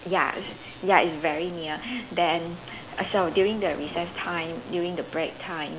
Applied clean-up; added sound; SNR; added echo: none; Fixed-wing aircraft, airplane; 20 dB; none.